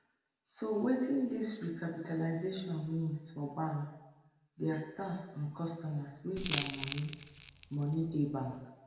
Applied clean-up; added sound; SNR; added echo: none; Crackle; -3 dB; reverberation time 1.0 s.